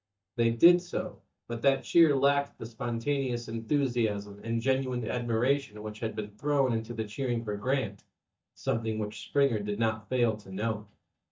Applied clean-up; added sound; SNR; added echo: neural mask model DeepFilterNet 3.